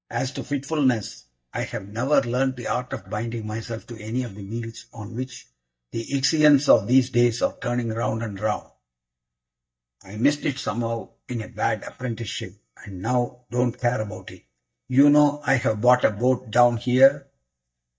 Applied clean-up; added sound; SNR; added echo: neural mask model DeepFilterNet 3.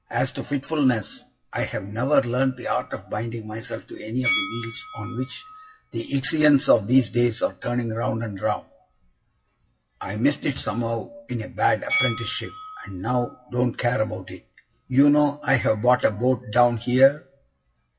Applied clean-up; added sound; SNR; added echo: classical method WPE with log-MMSE.